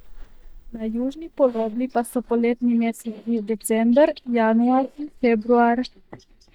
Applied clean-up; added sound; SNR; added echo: neural mask model DeepFilterNet 3.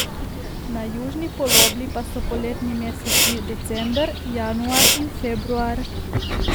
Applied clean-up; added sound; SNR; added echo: none; Bird vocalization, bird call, bird song + Respiratory sounds; -4 dB; none.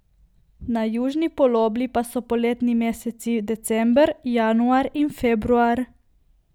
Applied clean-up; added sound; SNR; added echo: none; none; none; none.